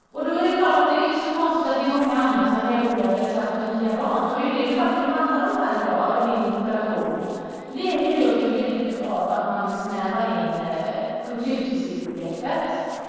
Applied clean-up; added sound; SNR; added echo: neural separator model SepFormer DNS4.